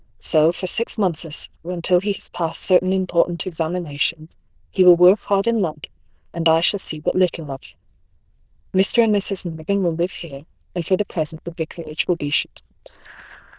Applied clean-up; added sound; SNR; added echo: neural diffusion model UNIVERSE++.